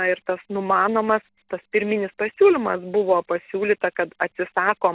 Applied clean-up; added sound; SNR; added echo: none; none; none; none.